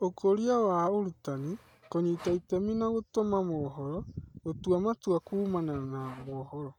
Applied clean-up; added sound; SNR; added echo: neural mask model RNNoise.